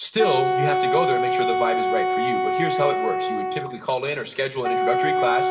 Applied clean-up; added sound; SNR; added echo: none; Wind instrument, woodwind instrument; -3 dB; reverberation time 2.5 s.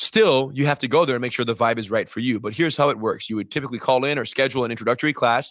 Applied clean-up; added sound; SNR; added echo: none; none; none; none.